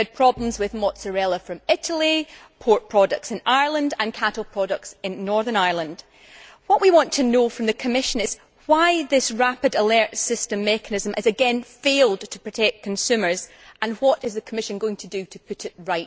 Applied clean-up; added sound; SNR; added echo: none; none; none; none.